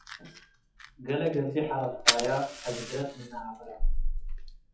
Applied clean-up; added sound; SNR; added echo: classical method WPE with log-MMSE.